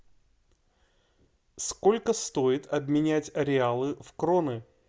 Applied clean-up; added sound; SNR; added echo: none; none; none; none.